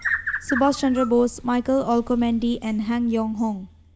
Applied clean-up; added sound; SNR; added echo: none; Bird; 10 dB; none.